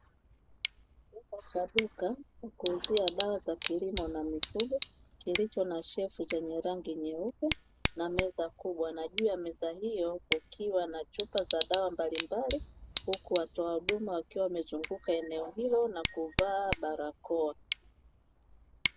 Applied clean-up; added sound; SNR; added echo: none; Tick / Bicycle; 0 dB; none.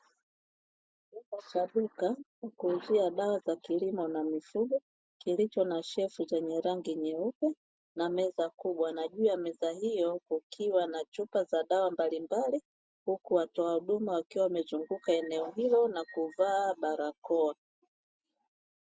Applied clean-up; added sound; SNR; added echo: none; none; none; none.